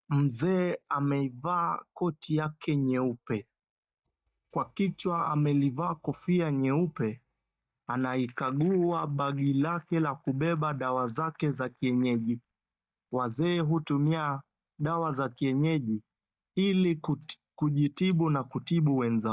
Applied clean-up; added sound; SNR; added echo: neural mask model DeepFilterNet 3.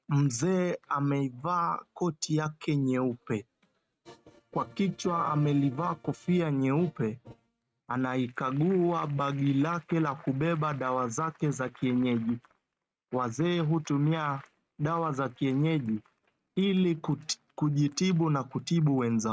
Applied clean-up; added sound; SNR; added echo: neural mask model RNNoise.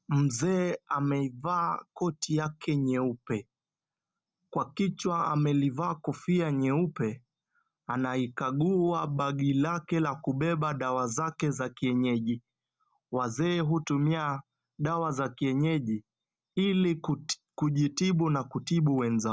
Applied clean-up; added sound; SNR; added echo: none; none; none; none.